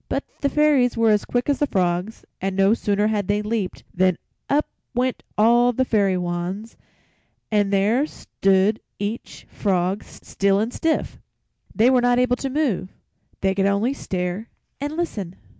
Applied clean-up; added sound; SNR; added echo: none; none; none; none.